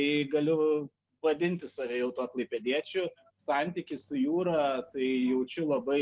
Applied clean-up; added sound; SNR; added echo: none; none; none; none.